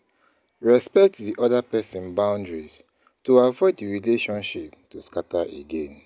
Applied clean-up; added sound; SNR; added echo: none; none; none; none.